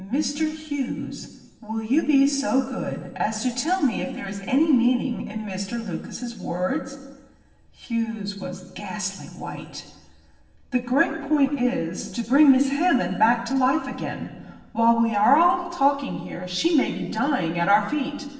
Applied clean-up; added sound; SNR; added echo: none; none; none; reverberation time 1.2 s.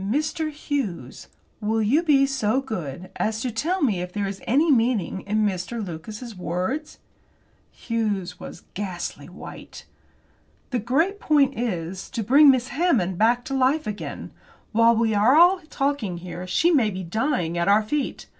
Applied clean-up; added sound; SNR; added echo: none; none; none; none.